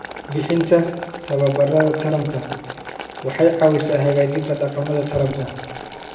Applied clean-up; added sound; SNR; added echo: none; Boiling; 13 dB; reverberation time 1.1 s.